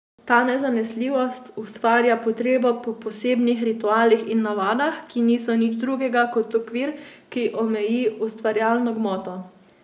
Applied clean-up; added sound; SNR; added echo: none; none; none; none.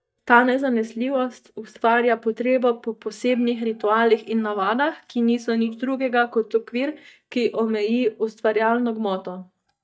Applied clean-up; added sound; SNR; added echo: neural mask model DeepFilterNet 3.